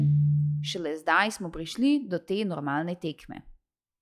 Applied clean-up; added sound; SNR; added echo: classical method log-MMSE.